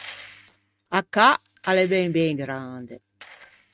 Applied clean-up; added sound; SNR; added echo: neural mask model RNNoise.